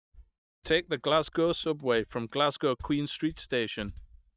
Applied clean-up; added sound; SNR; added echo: neural mask model DeepFilterNet 3.